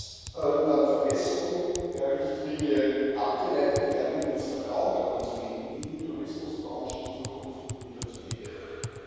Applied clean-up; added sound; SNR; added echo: none; Typing; 15 dB; reverberation time 2.2 s.